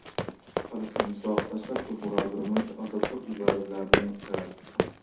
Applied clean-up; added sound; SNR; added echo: none; Run; -3 dB; reverberation time 0.5 s.